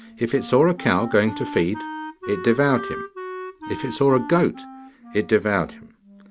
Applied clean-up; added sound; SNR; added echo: none; Wind instrument, woodwind instrument; 13 dB; none.